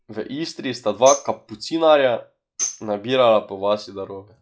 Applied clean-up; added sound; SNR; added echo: classical method log-MMSE.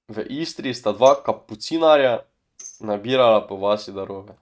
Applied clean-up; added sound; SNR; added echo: neural mask model RNNoise.